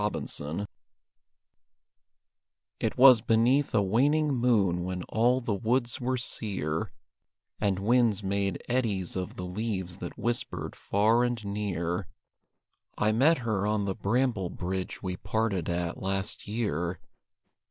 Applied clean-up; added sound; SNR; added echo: none; none; none; none.